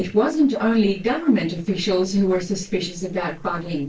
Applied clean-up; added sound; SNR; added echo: neural separator model SepFormer DNS4.